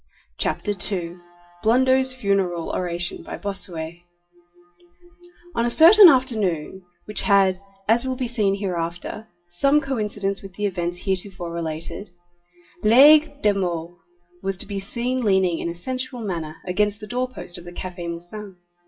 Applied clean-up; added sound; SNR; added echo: classical method WPE with log-MMSE.